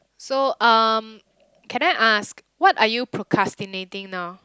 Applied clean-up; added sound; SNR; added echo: none; none; none; none.